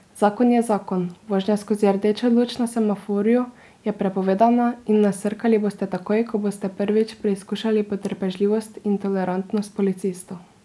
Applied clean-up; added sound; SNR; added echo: none; none; none; none.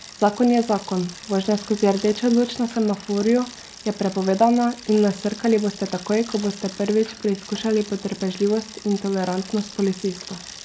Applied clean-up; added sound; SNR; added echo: none; Bicycle; 12 dB; none.